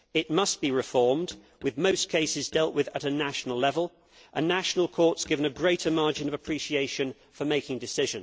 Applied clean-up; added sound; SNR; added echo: neural separator model SepFormer DNS4.